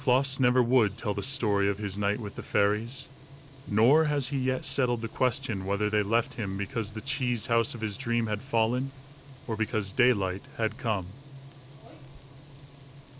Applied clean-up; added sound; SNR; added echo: none; Frying (food); 18 dB; none.